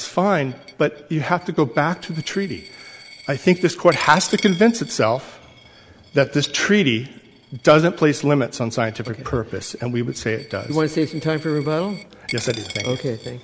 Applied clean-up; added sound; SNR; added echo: none; Coin (dropping); 18 dB; none.